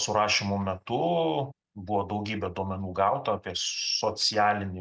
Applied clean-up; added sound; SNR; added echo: none; none; none; none.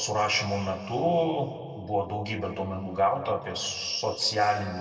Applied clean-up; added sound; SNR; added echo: none; none; none; reverberation time 2.2 s.